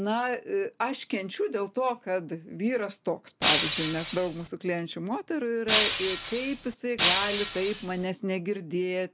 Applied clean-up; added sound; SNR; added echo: none; Shatter; -1 dB; none.